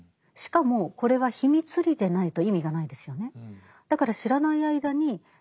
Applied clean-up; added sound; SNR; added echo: none; none; none; none.